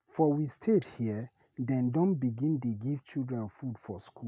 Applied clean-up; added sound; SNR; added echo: none; Bicycle bell; 13 dB; none.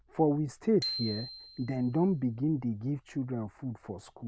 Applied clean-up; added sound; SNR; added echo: neural diffusion model UNIVERSE++.